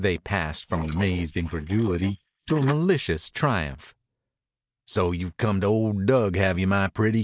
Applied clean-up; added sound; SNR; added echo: neural mask model Resemble Enhance denoiser.